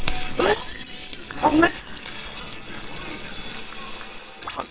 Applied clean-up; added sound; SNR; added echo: neural separator model SepFormer WHAMR!.